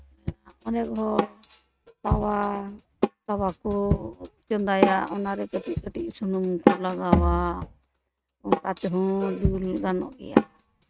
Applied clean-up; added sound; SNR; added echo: neural mask model RNNoise.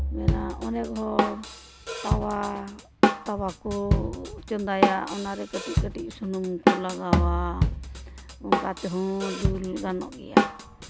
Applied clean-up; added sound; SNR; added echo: none; Drum kit; -4 dB; none.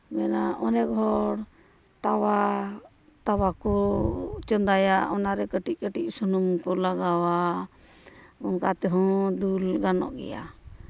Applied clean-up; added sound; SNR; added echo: none; none; none; none.